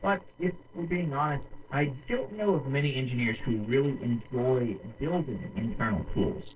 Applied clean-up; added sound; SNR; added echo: neural separator model SepFormer DNS4.